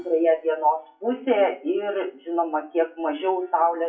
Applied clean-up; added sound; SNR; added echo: classical method WPE with log-MMSE.